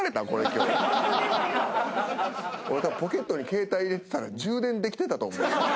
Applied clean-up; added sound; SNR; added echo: none; none; none; none.